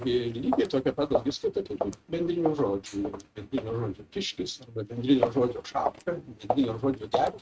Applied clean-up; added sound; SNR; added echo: neural mask model RNNoise.